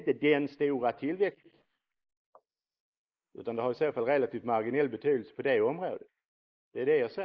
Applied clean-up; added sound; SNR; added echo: neural mask model Resemble Enhance denoiser.